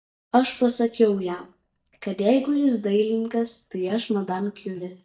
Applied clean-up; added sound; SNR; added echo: neural mask model DeepFilterNet 3.